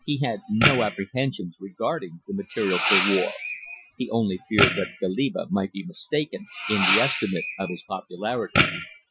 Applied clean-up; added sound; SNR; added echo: classical method Wiener filter.